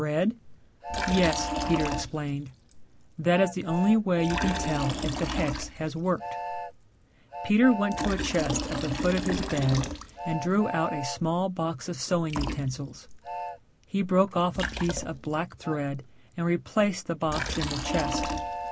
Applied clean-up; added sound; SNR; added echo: none; Train + Liquid; 6 dB; none.